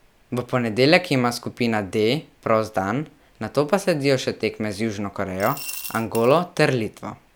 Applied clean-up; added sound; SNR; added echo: none; Coin (dropping) / Glass; 13 dB; none.